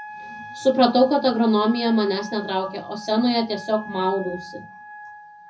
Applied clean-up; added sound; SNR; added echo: none; Wind instrument, woodwind instrument; 16 dB; reverberation time 0.4 s.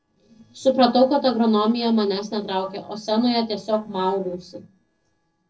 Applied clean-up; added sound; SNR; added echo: neural separator model SepFormer DNS4.